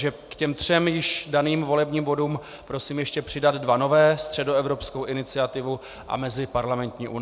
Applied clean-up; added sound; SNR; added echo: none; none; none; none.